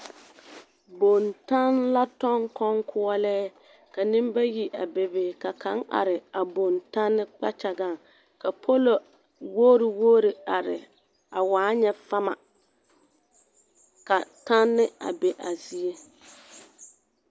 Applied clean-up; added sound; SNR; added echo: none; none; none; none.